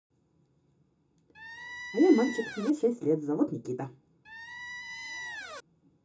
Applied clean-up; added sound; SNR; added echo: none; Squeak; 10 dB; reverberation time 0.2 s.